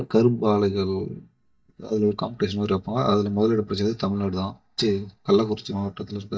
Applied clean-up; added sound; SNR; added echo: neural mask model DeepFilterNet 3.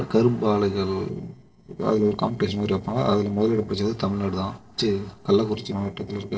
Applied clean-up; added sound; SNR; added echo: neural separator model SepFormer DNS4.